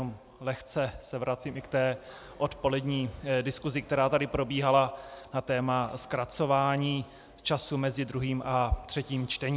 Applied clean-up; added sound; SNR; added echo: none; none; none; none.